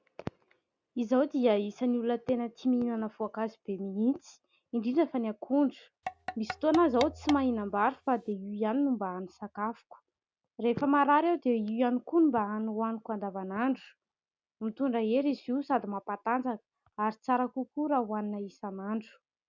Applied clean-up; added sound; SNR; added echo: none; Tap / Percussion; 11 dB; none.